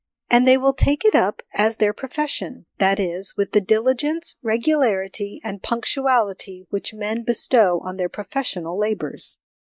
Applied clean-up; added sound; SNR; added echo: neural mask model Resemble Enhance denoiser.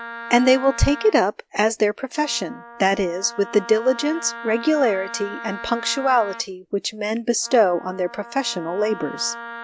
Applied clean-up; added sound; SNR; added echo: none; Wind instrument, woodwind instrument; 15 dB; none.